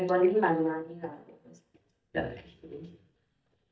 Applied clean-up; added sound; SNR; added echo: neural mask model DeepFilterNet 3.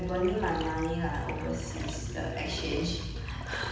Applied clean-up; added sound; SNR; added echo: none; Bathtub (filling or washing); 12 dB; reverberation time 1.1 s.